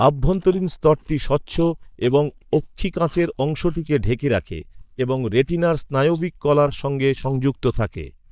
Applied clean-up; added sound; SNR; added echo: neural mask model DeepFilterNet 3.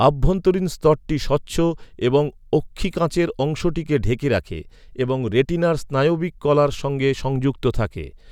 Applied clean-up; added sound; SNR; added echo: none; none; none; none.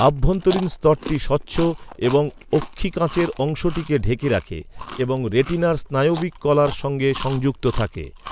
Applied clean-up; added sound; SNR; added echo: none; Chewing, mastication; 14 dB; none.